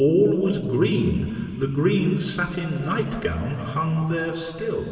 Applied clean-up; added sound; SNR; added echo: none; none; none; reverberation time 2.8 s.